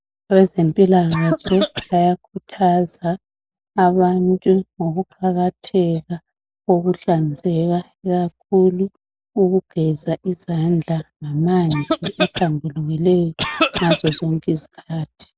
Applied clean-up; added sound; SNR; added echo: neural mask model Resemble Enhance denoiser.